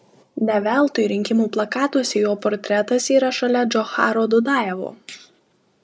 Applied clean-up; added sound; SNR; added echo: none; none; none; none.